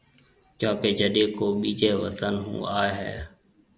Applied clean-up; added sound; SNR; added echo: none; none; none; none.